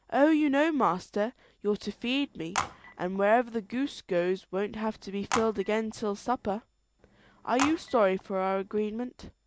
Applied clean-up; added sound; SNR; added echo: none; Telephone; 11 dB; none.